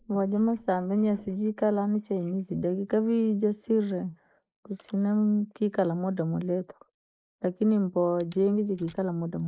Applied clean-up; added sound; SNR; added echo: neural mask model Resemble Enhance denoiser.